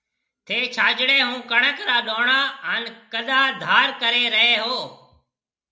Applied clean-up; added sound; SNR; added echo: none; none; none; none.